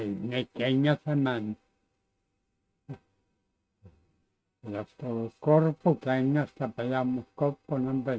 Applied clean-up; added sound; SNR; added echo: neural mask model RNNoise.